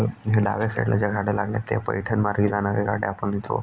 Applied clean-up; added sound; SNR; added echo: none; none; none; none.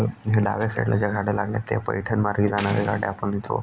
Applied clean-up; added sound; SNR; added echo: none; Slam; 17 dB; none.